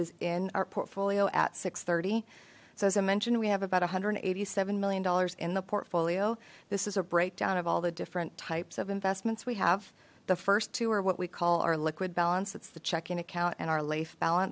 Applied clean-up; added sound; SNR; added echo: none; none; none; none.